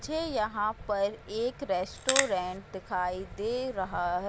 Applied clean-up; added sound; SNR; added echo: none; Crackle; -1 dB; none.